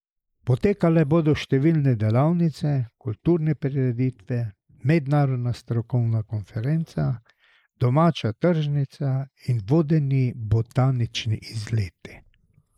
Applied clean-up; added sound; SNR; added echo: neural mask model Resemble Enhance denoiser.